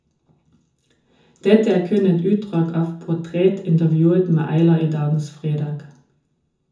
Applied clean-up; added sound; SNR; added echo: none; none; none; reverberation time 0.6 s.